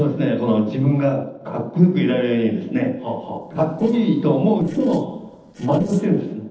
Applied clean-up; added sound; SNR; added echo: neural separator model SepFormer DNS4.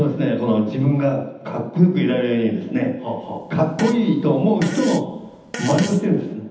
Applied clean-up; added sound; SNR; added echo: none; Fart; 15 dB; reverberation time 0.8 s.